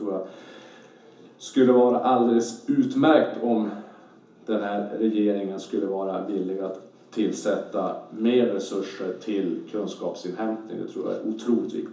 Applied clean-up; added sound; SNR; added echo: none; none; none; reverberation time 0.7 s.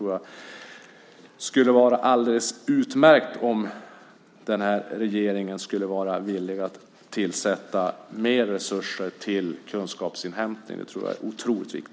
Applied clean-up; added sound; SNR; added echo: none; none; none; none.